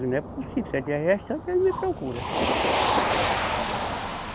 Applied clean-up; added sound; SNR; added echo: none; Motor vehicle (road); -1 dB; none.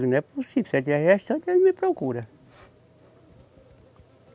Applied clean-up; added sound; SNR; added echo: none; none; none; none.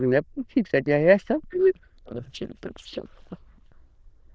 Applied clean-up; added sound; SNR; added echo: neural diffusion model UNIVERSE++.